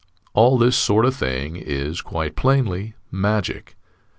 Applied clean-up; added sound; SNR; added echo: none; none; none; none.